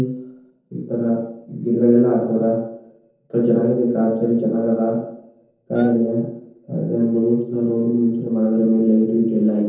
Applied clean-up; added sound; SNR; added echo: neural separator model SepFormer DNS4.